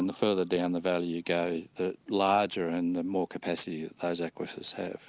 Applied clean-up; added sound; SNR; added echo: none; none; none; none.